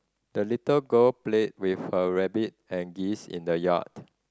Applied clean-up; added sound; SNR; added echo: none; none; none; none.